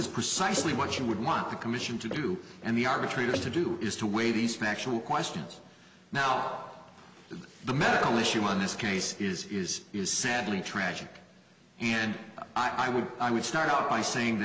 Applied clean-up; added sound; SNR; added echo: none; none; none; none.